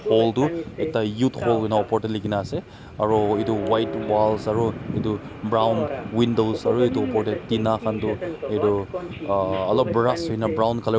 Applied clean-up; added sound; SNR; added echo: none; Subway, metro, underground; 8 dB; none.